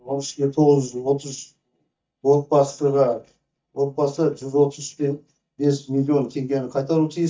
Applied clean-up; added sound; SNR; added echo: neural mask model DeepFilterNet 3.